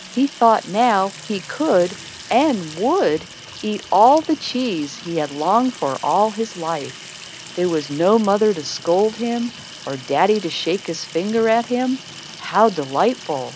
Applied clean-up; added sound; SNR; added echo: none; Sink (filling or washing) / Water tap, faucet; 17 dB; none.